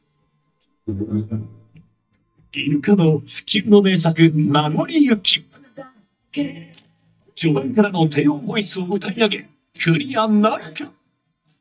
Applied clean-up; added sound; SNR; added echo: neural mask model DeepFilterNet 3.